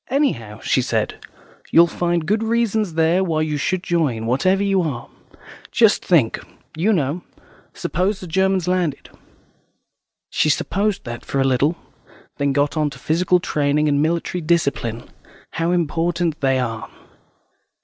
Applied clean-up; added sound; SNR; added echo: none; none; none; none.